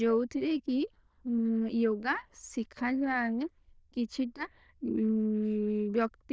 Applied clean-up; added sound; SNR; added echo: neural diffusion model UNIVERSE++.